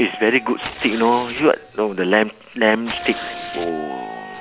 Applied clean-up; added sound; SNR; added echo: none; Tearing + Wind instrument, woodwind instrument; 13 dB; none.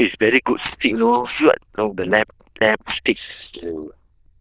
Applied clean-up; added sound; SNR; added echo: neural diffusion model UNIVERSE++.